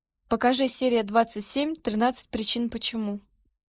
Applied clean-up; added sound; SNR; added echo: neural mask model Resemble Enhance denoiser.